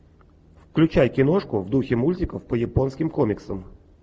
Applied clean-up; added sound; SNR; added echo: none; none; none; none.